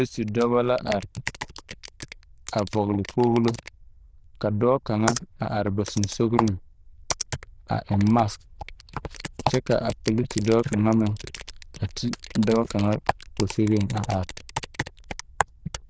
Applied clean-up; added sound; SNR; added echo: neural diffusion model UNIVERSE++.